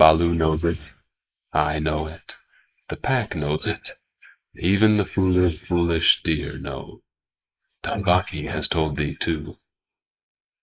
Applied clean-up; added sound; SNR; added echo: neural mask model Resemble Enhance denoiser.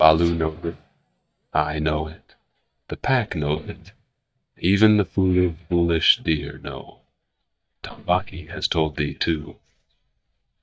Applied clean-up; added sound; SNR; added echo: neural mask model DeepFilterNet 3.